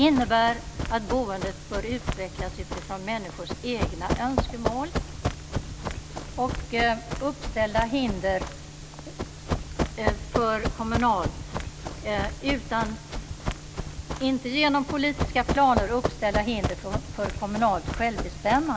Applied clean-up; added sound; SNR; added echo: none; Run; 5 dB; none.